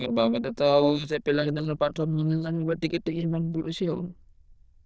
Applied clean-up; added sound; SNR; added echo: neural diffusion model UNIVERSE++.